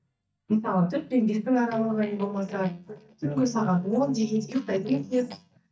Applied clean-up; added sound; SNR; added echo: neural mask model DeepFilterNet 3.